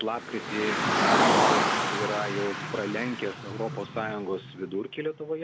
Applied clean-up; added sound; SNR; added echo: none; Car; -4 dB; none.